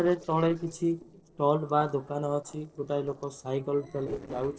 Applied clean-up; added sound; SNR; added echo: neural separator model SepFormer DNS4.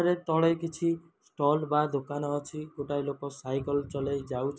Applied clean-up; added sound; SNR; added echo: none; none; none; none.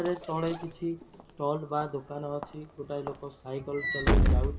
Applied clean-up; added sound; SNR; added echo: none; Walk, footsteps / Slam; -3 dB; reverberation time 1.9 s.